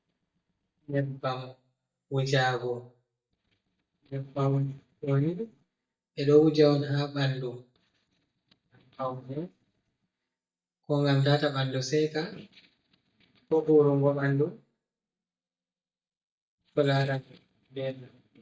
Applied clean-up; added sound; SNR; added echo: neural mask model DeepFilterNet 3.